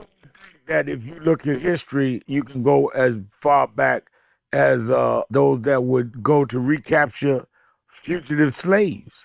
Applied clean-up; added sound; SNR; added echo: neural separator model SepFormer WHAM!.